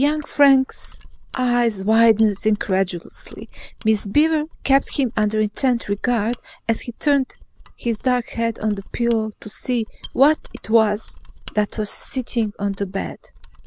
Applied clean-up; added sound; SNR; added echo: none; Mechanisms; 20 dB; none.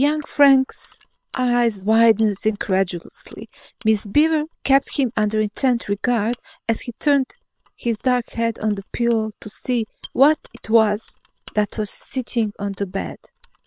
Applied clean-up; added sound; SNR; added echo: neural separator model SepFormer WHAM!.